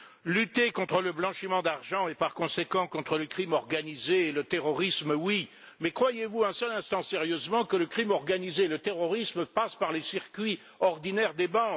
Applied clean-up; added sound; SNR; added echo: none; none; none; none.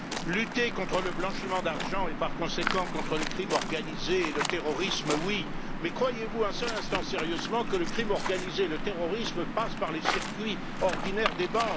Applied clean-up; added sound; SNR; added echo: none; Waves, surf + Buzz; 2 dB; none.